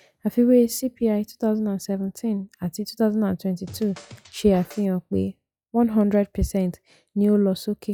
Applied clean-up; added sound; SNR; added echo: classical method log-MMSE.